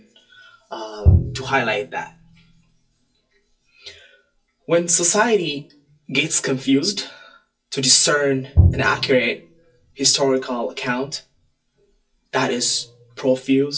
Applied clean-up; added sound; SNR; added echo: classical method WPE with log-MMSE.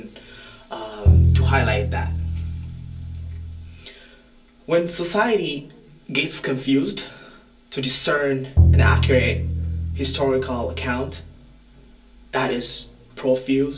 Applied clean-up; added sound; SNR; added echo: none; Bowed string instrument; -4 dB; reverberation time 0.3 s.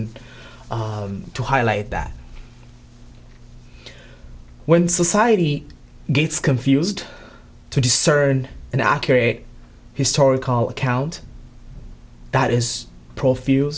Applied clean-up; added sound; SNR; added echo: none; none; none; none.